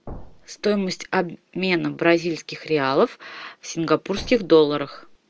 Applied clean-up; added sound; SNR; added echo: none; Thump, thud; 17 dB; none.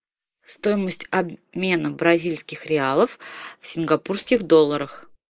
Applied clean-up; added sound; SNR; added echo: neural mask model Resemble Enhance denoiser.